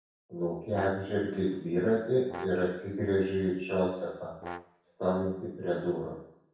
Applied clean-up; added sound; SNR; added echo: none; Brass instrument; 16 dB; reverberation time 0.7 s.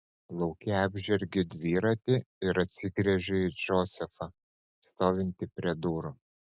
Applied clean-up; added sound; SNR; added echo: none; none; none; none.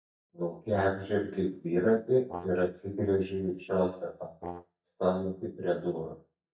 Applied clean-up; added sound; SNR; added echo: neural mask model DeepFilterNet 3.